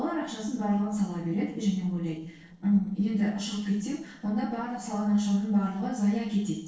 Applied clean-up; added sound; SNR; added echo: neural separator model SepFormer DNS4.